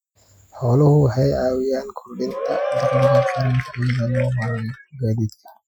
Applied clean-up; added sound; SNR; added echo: classical method Wiener filter.